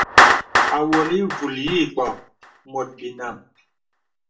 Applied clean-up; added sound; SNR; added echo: none; Clapping; -3 dB; reverberation time 0.3 s.